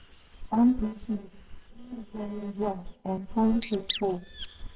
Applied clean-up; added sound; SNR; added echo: neural separator model SepFormer WHAMR!.